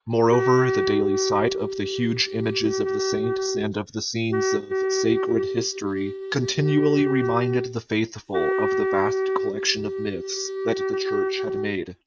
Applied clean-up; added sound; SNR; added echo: neural mask model RNNoise.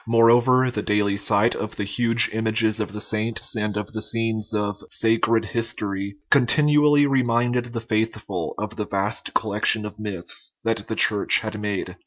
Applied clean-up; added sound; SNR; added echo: none; none; none; none.